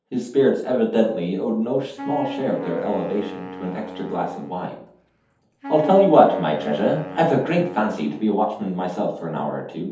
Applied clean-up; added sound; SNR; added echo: none; Wind instrument, woodwind instrument; 13 dB; reverberation time 0.6 s.